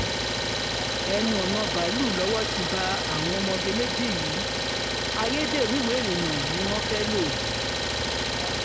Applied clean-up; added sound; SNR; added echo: none; Idling; -3 dB; none.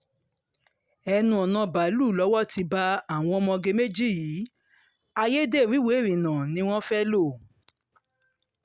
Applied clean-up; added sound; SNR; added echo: none; none; none; none.